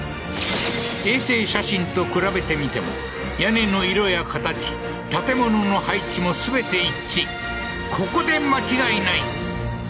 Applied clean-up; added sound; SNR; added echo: none; none; none; none.